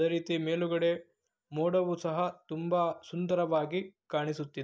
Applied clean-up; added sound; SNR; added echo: none; none; none; none.